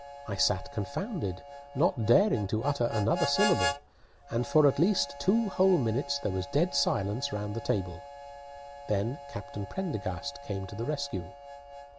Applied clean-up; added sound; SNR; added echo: none; Harmonica; 11 dB; none.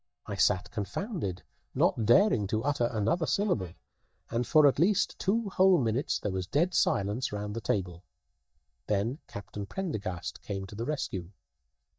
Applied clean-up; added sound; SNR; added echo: neural mask model DeepFilterNet 3.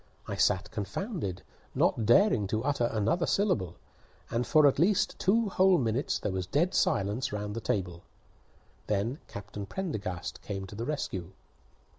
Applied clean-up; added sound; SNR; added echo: none; none; none; none.